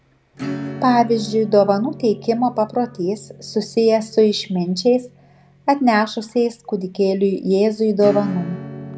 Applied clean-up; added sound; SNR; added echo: none; Acoustic guitar / Strum; 15 dB; none.